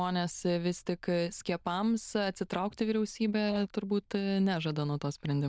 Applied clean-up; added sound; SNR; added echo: neural diffusion model UNIVERSE++.